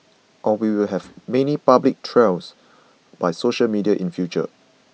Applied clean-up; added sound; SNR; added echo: none; none; none; none.